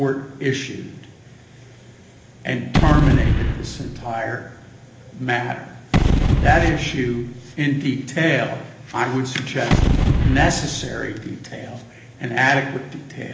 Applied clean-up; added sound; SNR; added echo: none; Gunshot, gunfire / Boom; -2 dB; reverberation time 0.8 s.